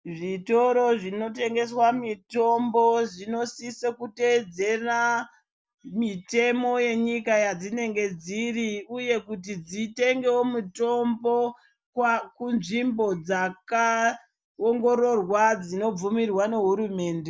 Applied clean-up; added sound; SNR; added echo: none; none; none; none.